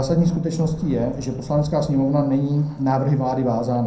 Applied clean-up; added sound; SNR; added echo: none; Rain / Thunderstorm; 20 dB; reverberation time 0.5 s.